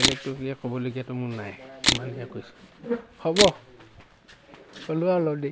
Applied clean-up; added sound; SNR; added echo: none; Camera; -2 dB; none.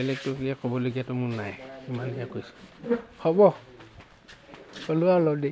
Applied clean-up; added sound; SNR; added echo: none; none; none; none.